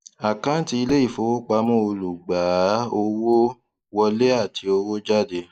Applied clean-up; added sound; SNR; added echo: neural mask model Resemble Enhance denoiser.